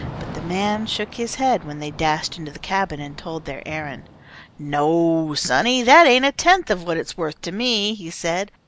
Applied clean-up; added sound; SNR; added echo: none; Thunder / Rain; 19 dB; none.